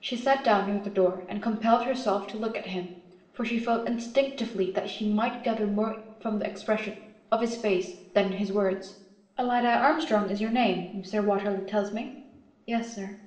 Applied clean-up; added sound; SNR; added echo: none; none; none; reverberation time 0.8 s.